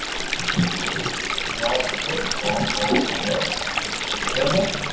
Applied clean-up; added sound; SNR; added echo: none; Stream; -1 dB; reverberation time 0.8 s.